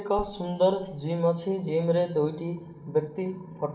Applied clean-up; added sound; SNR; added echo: none; none; none; reverberation time 1.8 s.